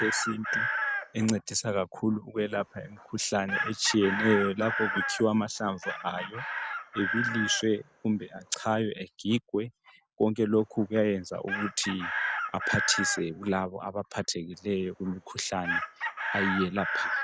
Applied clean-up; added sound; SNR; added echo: none; Chicken, rooster; 5 dB; none.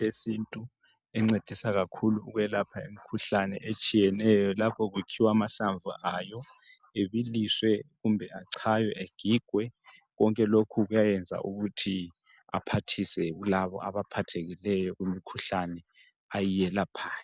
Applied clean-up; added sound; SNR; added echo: none; none; none; none.